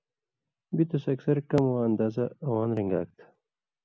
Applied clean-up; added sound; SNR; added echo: none; none; none; none.